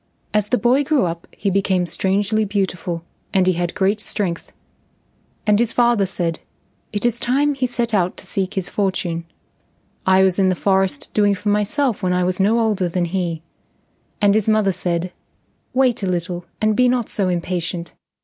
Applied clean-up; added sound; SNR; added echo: none; none; none; none.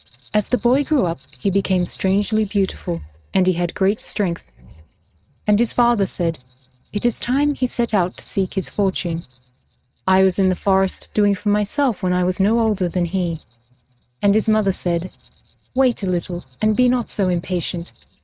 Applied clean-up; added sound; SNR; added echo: neural mask model RNNoise.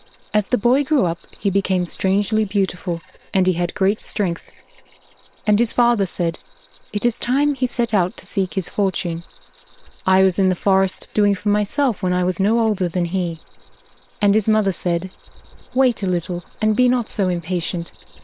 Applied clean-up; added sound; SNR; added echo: neural separator model SepFormer WHAM!.